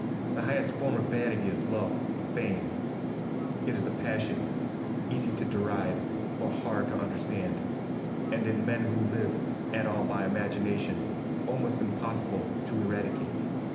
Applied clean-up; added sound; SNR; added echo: none; Fixed-wing aircraft, airplane; -2 dB; reverberation time 0.8 s.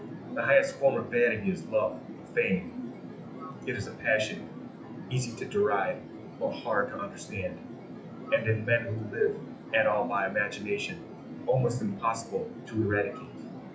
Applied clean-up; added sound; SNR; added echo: classical method WPE with log-MMSE.